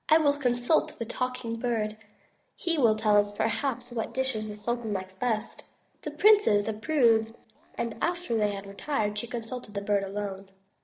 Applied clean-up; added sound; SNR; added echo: neural separator model SepFormer DNS4.